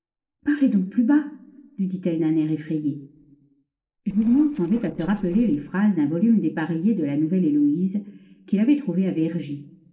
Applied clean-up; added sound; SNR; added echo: neural separator model SepFormer DNS4.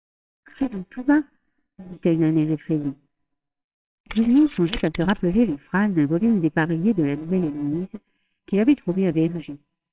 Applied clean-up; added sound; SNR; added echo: neural separator model SepFormer WHAMR!.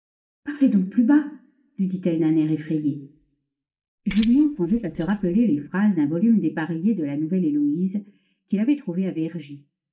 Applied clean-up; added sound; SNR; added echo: neural mask model DeepFilterNet 3.